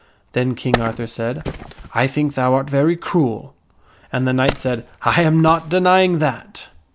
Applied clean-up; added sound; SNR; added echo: none; Wood; 12 dB; none.